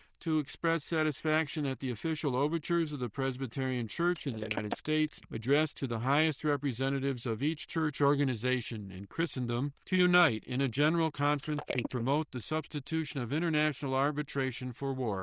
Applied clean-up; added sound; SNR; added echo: neural diffusion model UNIVERSE++.